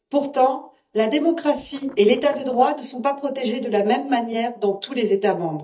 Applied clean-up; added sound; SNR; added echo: neural mask model DeepFilterNet 3.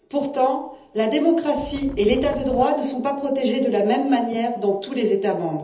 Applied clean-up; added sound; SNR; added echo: none; Wind; 13 dB; reverberation time 1.2 s.